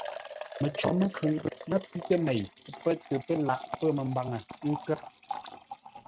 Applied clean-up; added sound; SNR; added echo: neural mask model RNNoise.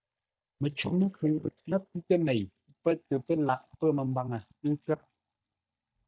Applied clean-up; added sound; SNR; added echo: neural mask model DeepFilterNet 3.